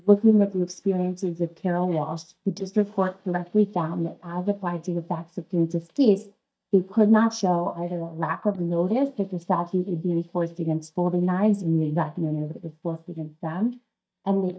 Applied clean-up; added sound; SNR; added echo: neural mask model DeepFilterNet 3.